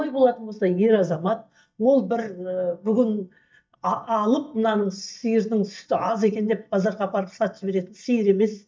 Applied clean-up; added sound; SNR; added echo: neural mask model DeepFilterNet 3.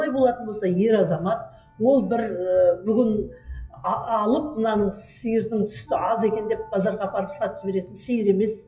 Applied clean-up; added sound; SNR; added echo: classical method WPE with log-MMSE.